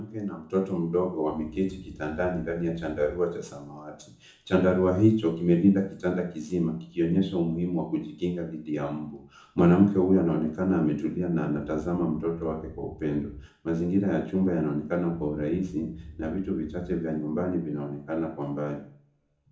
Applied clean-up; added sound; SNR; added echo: none; Wind; 17 dB; reverberation time 0.7 s.